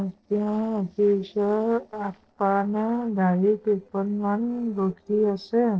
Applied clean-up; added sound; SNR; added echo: neural separator model SepFormer DNS4.